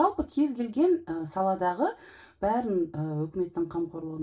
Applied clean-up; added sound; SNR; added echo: none; none; none; reverberation time 0.2 s.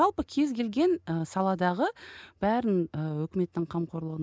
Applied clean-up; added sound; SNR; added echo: none; none; none; none.